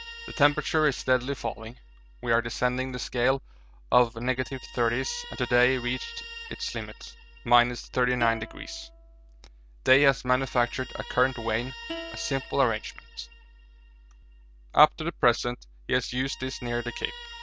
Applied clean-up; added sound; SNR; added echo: none; Guitar + Plucked string instrument; 17 dB; none.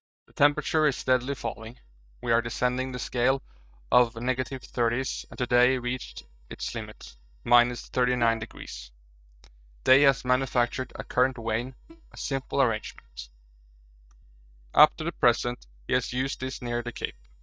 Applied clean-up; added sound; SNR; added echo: neural mask model DeepFilterNet 3.